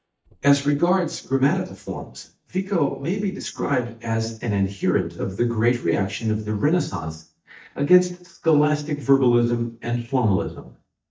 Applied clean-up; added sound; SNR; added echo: neural mask model DeepFilterNet 3.